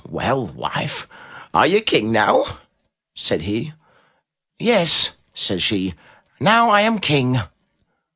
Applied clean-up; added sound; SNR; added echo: none; none; none; none.